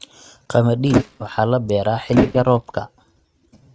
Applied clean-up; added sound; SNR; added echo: neural mask model RNNoise.